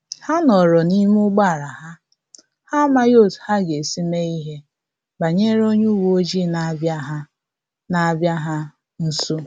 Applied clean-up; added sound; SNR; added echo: none; none; none; none.